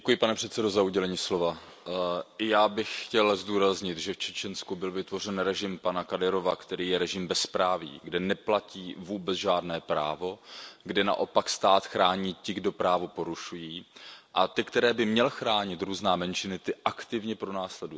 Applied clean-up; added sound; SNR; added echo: none; none; none; none.